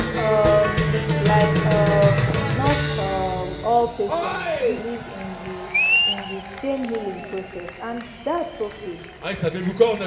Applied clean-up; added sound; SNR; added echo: none; Cheering; -2 dB; reverberation time 1.7 s.